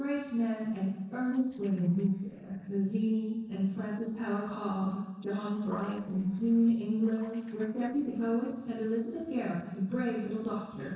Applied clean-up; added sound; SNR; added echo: neural separator model SepFormer DNS4.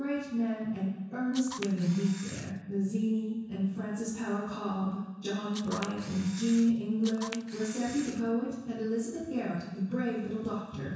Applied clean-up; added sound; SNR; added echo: none; Camera; 13 dB; reverberation time 1.1 s.